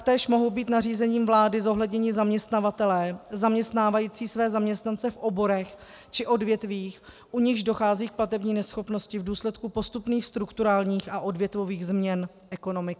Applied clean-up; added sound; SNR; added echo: none; none; none; none.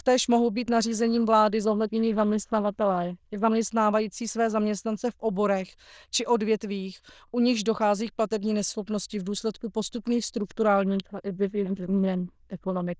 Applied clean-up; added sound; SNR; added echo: neural diffusion model UNIVERSE++.